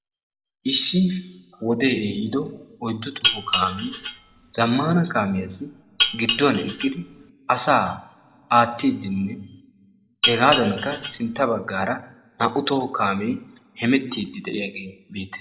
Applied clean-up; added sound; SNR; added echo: none; Dishes, pots, and pans; 2 dB; reverberation time 0.8 s.